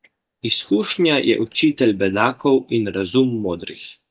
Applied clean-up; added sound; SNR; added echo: neural mask model DeepFilterNet 3.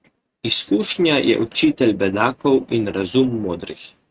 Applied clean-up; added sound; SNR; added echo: neural mask model RNNoise.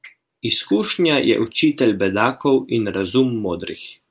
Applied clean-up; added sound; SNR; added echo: none; none; none; none.